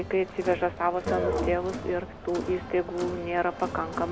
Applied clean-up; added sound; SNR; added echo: none; Musical instrument + Crowd; 6 dB; none.